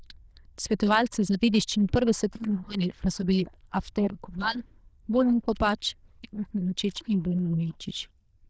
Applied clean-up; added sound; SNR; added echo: neural diffusion model UNIVERSE++.